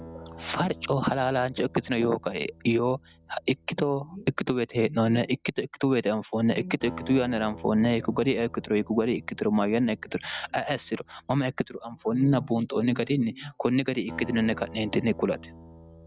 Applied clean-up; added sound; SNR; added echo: none; Acoustic guitar; 20 dB; none.